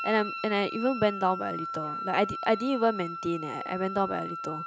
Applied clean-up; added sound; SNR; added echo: none; Wind instrument, woodwind instrument; 7 dB; none.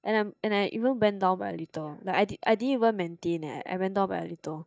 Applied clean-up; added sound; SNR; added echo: neural mask model DeepFilterNet 3.